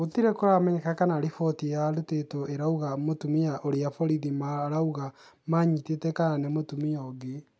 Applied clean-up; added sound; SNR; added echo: none; none; none; none.